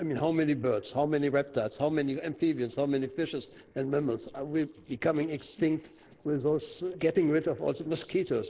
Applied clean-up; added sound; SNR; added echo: neural separator model SepFormer DNS4.